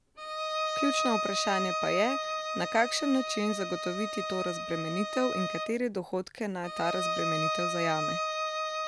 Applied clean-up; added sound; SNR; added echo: none; Bowed string instrument; 1 dB; none.